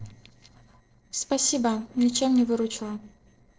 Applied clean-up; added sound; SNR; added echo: neural separator model SepFormer DNS4.